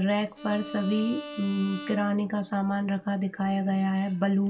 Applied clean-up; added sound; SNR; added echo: none; Bowed string instrument; 15 dB; reverberation time 0.2 s.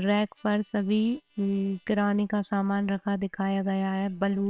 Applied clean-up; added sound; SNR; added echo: neural separator model SepFormer WHAMR!.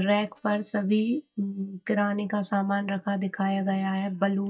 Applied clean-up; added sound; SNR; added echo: neural mask model DeepFilterNet 3.